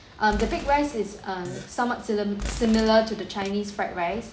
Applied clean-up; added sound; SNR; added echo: none; Boom + Fart; 12 dB; none.